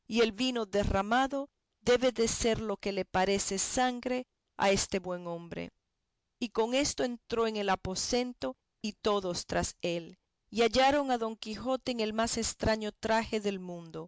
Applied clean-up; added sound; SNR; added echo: none; none; none; none.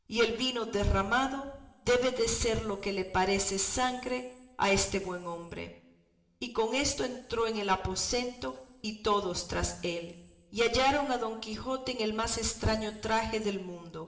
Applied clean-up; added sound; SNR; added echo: none; none; none; reverberation time 1.0 s.